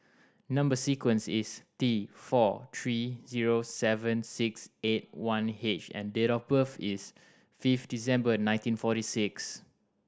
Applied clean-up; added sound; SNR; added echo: none; none; none; none.